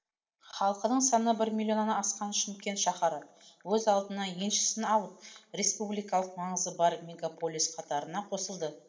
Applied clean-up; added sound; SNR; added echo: none; none; none; reverberation time 0.6 s.